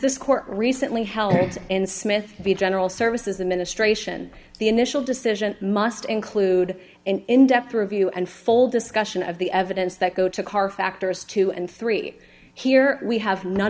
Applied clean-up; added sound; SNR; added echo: none; none; none; none.